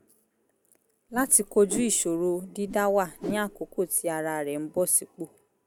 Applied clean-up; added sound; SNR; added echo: none; Whoosh, swoosh, swish; 13 dB; none.